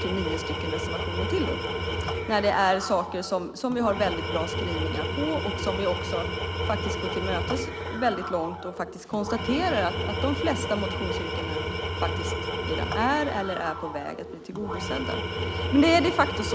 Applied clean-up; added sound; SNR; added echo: none; Tools; 2 dB; none.